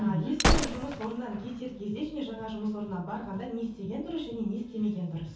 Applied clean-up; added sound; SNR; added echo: none; Gunshot, gunfire; -1 dB; reverberation time 0.6 s.